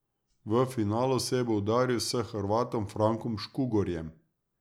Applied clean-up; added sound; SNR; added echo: none; none; none; none.